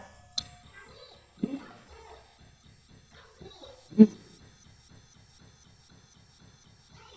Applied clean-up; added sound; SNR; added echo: neural mask model DeepFilterNet 3.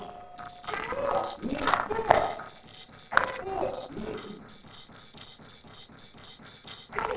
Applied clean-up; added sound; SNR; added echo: neural separator model SepFormer DNS4.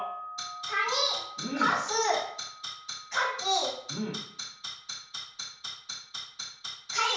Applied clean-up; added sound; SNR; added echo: none; Wind chime; 15 dB; reverberation time 0.5 s.